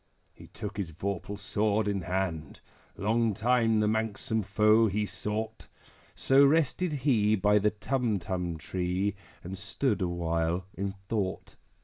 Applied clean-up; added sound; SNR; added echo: none; none; none; none.